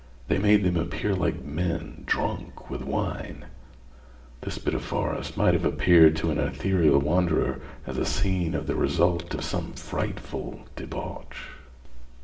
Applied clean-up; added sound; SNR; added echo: none; none; none; reverberation time 0.8 s.